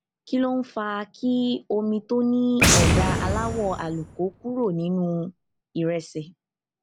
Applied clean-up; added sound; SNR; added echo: none; Boom; -1 dB; none.